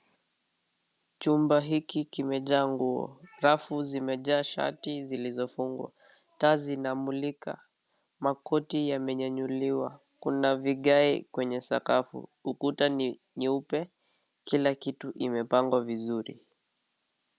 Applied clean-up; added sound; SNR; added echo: none; none; none; none.